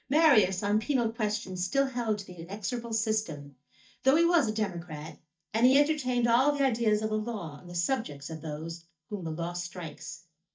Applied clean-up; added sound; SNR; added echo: neural mask model DeepFilterNet 3.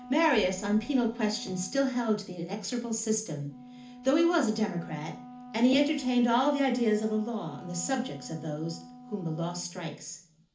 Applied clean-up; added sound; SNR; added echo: none; Wind instrument, woodwind instrument; 18 dB; reverberation time 0.4 s.